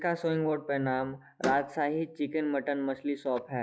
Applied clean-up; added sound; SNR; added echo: classical method log-MMSE.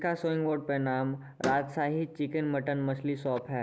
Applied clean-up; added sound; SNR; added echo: none; Slam; 14 dB; none.